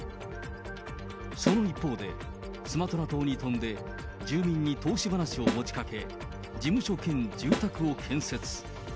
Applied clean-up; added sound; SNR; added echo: none; Snare drum; 4 dB; none.